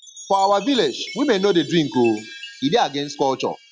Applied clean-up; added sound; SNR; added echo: none; Chime; 17 dB; none.